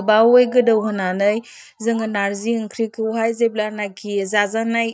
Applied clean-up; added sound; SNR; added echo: neural mask model DeepFilterNet 3.